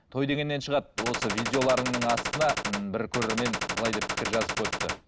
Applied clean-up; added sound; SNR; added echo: none; Gunshot, gunfire; 2 dB; none.